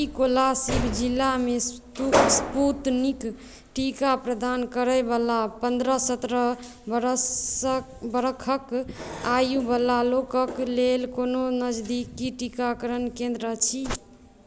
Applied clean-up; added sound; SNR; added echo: none; none; none; none.